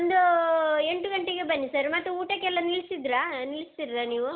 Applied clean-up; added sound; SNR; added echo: none; none; none; none.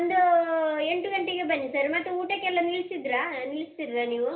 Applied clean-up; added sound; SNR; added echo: none; none; none; reverberation time 0.3 s.